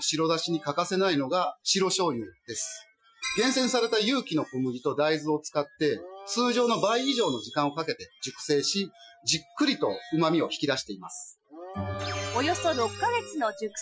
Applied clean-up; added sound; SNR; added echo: classical method Wiener filter.